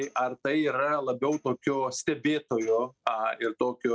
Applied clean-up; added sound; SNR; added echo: neural mask model RNNoise.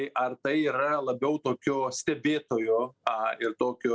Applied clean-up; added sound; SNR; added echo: none; none; none; none.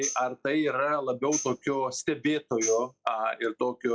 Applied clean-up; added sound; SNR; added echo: classical method log-MMSE.